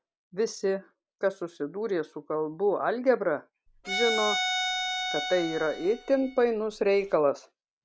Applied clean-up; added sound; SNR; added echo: none; Bowed string instrument; 4 dB; none.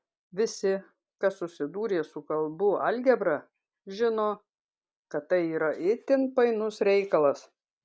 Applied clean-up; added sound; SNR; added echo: none; none; none; none.